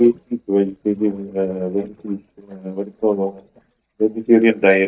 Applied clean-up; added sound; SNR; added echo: neural mask model DeepFilterNet 3.